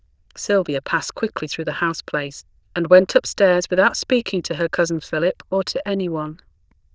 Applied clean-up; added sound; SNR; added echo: neural diffusion model UNIVERSE++.